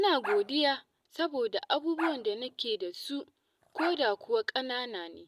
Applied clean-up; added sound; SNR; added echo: none; Bark; 11 dB; none.